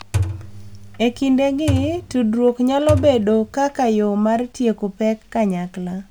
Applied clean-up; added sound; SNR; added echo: none; Thump, thud; 7 dB; none.